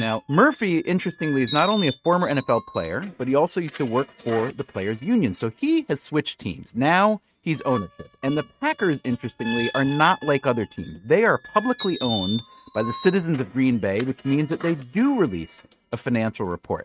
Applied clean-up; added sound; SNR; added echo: neural mask model RNNoise.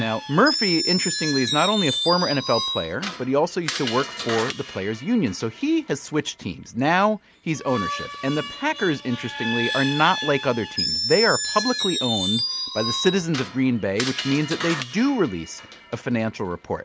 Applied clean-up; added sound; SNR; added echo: none; Screech; 6 dB; none.